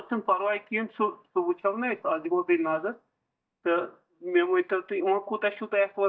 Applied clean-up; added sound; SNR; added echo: neural mask model DeepFilterNet 3.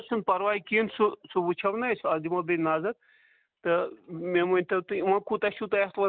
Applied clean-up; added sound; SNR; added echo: none; none; none; none.